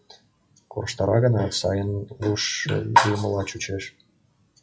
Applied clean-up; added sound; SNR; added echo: classical method WPE with log-MMSE.